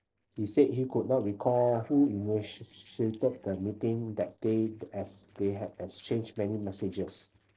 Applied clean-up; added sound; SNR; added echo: neural separator model SepFormer DNS4.